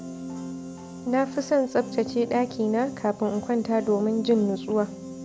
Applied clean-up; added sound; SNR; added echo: none; Piano; 11 dB; none.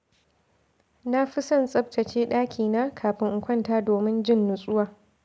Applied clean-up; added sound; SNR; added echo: none; none; none; none.